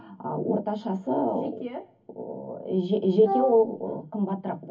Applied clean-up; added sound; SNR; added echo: none; Wind instrument, woodwind instrument; 4 dB; reverberation time 0.3 s.